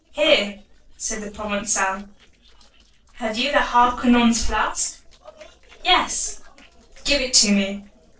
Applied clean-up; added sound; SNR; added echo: neural separator model SepFormer DNS4.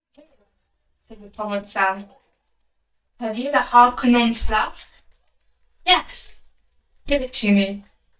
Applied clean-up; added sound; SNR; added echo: neural mask model DeepFilterNet 3.